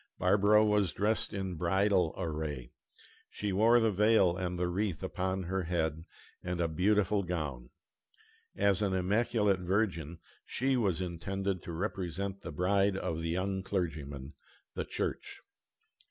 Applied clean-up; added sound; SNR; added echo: none; none; none; none.